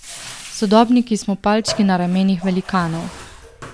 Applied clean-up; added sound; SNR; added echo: none; Bathtub (filling or washing); 17 dB; none.